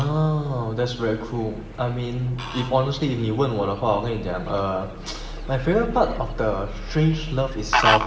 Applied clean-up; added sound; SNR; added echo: none; Fowl; 8 dB; reverberation time 0.9 s.